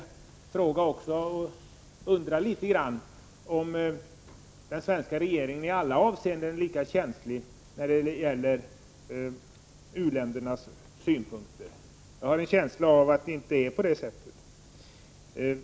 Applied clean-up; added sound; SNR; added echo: none; none; none; none.